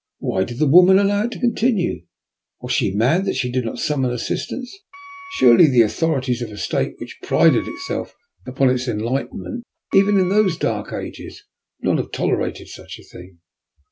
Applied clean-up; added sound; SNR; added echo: none; Wind instrument, woodwind instrument; 20 dB; none.